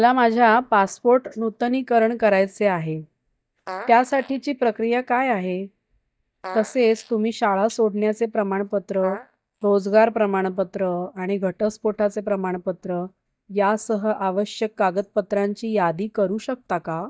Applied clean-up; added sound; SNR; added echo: neural mask model DeepFilterNet 3.